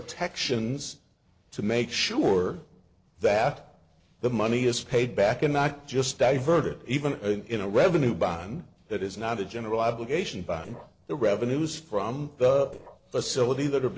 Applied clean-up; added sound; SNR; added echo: neural separator model SepFormer DNS4.